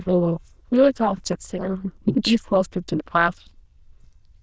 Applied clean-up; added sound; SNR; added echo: neural diffusion model UNIVERSE++.